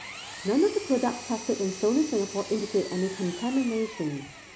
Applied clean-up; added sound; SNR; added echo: none; Engine; 13 dB; none.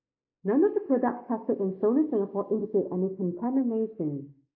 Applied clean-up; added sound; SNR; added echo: neural mask model Resemble Enhance denoiser.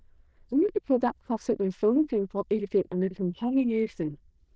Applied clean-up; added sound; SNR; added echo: neural diffusion model UNIVERSE++.